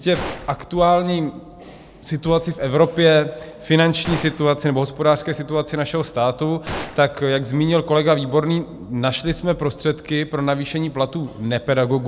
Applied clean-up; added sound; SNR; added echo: none; Gunshot, gunfire; 17 dB; none.